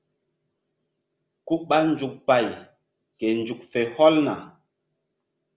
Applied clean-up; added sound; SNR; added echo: none; none; none; none.